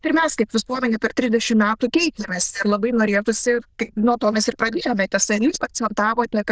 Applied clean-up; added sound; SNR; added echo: neural diffusion model UNIVERSE++.